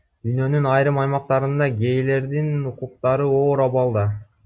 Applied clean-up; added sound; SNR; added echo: none; none; none; none.